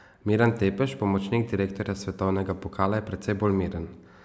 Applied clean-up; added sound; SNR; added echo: none; none; none; none.